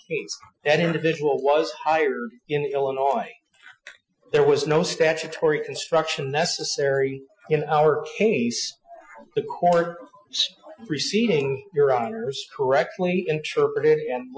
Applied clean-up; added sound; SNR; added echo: classical method Wiener filter.